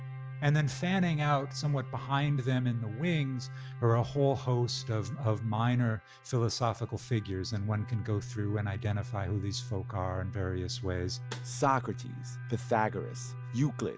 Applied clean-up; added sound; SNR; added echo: none; Snare drum; 17 dB; none.